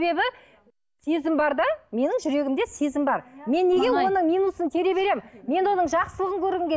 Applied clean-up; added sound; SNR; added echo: none; none; none; none.